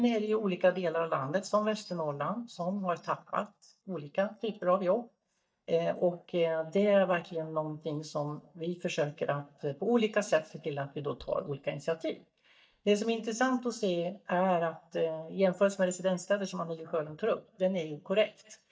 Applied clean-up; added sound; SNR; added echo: neural mask model DeepFilterNet 3.